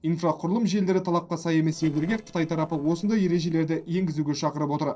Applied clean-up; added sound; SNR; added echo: neural separator model SepFormer DNS4.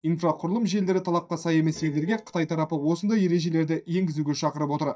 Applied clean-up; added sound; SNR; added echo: neural mask model DeepFilterNet 3.